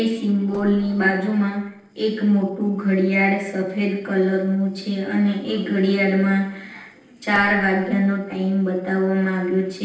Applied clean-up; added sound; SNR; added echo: neural separator model SepFormer DNS4.